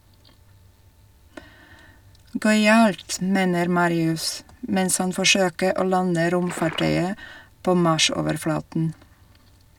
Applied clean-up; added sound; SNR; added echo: none; Liquid; 13 dB; none.